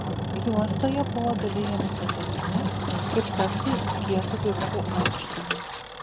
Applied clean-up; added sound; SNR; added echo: none; Engine; -2 dB; none.